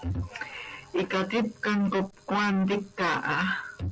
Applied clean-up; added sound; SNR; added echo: none; none; none; none.